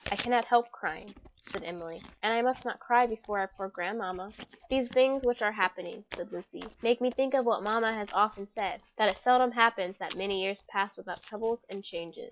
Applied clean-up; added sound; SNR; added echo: classical method log-MMSE.